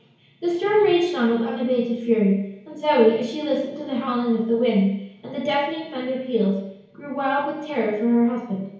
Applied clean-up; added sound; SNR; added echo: none; none; none; reverberation time 1.0 s.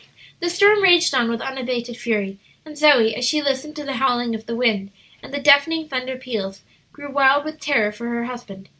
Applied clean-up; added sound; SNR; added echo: none; none; none; none.